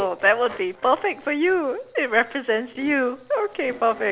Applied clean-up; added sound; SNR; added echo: none; none; none; none.